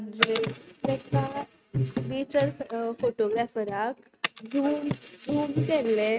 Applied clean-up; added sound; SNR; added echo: neural mask model RNNoise.